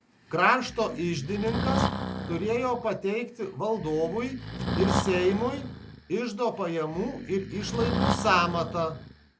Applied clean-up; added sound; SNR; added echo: none; Breathing; 4 dB; none.